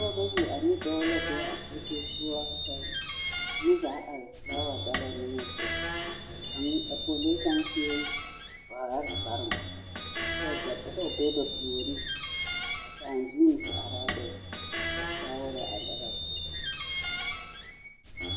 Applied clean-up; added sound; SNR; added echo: none; Squeak; -1 dB; reverberation time 0.8 s.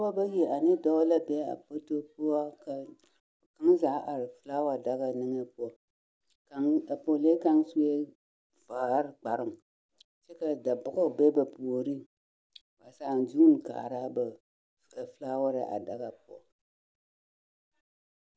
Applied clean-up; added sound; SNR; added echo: none; none; none; none.